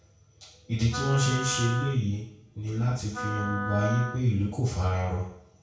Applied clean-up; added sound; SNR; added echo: none; Wind instrument, woodwind instrument; 9 dB; reverberation time 0.6 s.